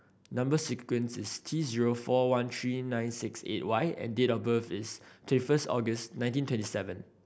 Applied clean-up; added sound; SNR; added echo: none; none; none; none.